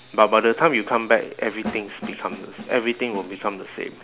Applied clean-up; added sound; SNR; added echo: none; Snare drum; 13 dB; none.